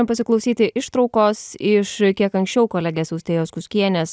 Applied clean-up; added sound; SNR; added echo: none; none; none; none.